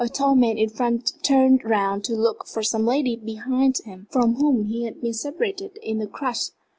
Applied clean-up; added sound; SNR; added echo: none; none; none; none.